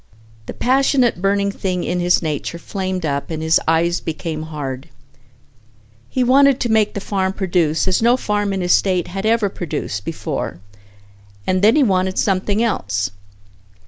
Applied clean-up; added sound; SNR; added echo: none; none; none; none.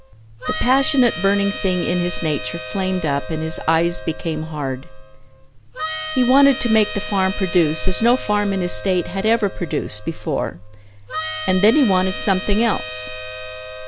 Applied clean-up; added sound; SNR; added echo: none; Harmonica; 11 dB; none.